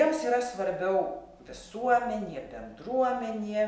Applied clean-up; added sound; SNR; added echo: none; none; none; none.